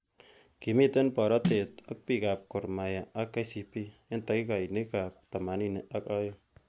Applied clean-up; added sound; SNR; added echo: none; Snare drum; 5 dB; none.